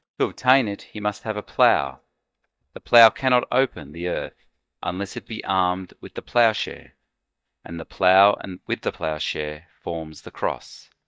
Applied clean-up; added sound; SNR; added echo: neural mask model DeepFilterNet 3.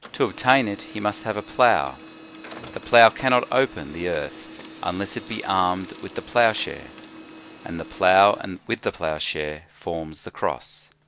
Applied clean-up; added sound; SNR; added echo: none; Printer; 18 dB; none.